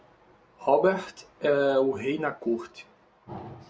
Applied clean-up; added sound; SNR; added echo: none; none; none; none.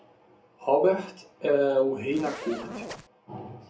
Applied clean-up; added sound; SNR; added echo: none; Zipper (clothing); 12 dB; reverberation time 0.3 s.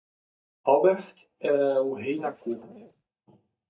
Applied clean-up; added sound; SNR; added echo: neural mask model DeepFilterNet 3.